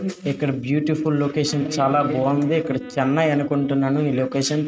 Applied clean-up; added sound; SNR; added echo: neural mask model RNNoise.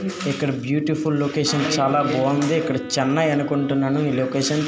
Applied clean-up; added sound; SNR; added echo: none; Wind instrument, woodwind instrument; 18 dB; none.